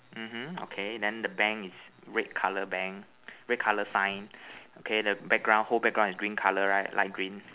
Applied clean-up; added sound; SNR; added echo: none; none; none; none.